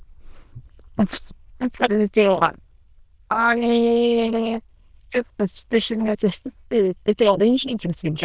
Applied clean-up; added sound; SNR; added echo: neural diffusion model UNIVERSE++.